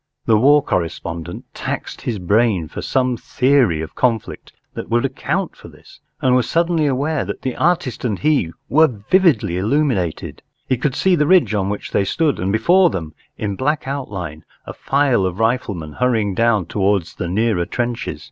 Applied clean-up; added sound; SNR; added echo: none; none; none; none.